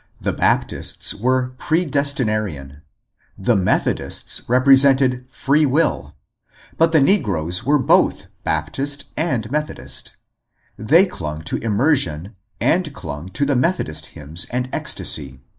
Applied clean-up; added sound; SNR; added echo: neural mask model Resemble Enhance denoiser.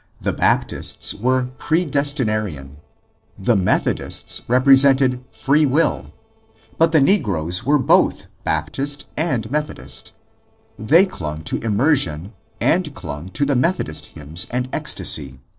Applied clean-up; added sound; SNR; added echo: neural separator model SepFormer DNS4.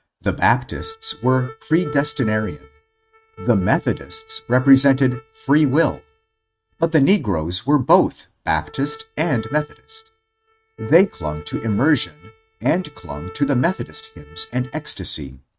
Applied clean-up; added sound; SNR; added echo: neural mask model RNNoise.